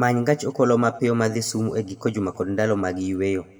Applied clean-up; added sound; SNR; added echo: none; none; none; reverberation time 0.8 s.